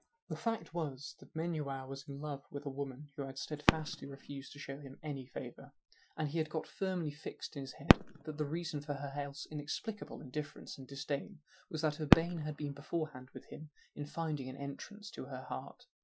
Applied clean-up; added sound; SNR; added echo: classical method Wiener filter.